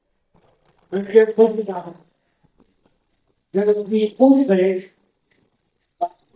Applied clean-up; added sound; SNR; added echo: neural mask model DeepFilterNet 3.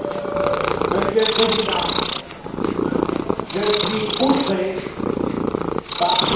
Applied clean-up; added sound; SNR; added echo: none; Purr; -1 dB; reverberation time 1.0 s.